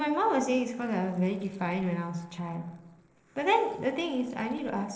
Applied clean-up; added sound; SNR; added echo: neural separator model SepFormer DNS4.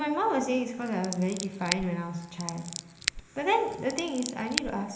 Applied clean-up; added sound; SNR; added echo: none; Scissors; 8 dB; reverberation time 1.0 s.